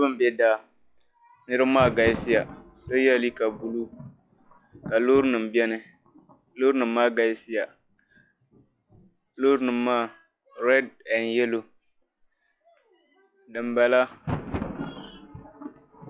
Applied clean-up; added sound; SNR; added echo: classical method log-MMSE.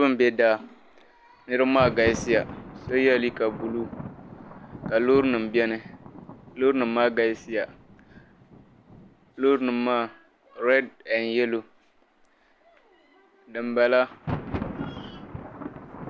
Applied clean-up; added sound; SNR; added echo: none; Thunder; 13 dB; none.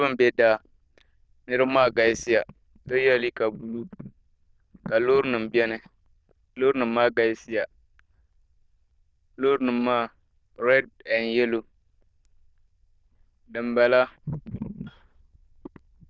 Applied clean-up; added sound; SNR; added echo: neural diffusion model UNIVERSE++.